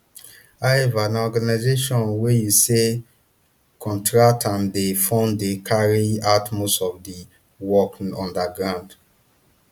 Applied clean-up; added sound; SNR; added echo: none; none; none; none.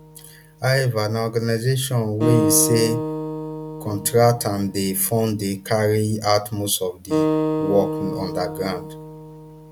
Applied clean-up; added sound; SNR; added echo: none; Acoustic guitar; 5 dB; none.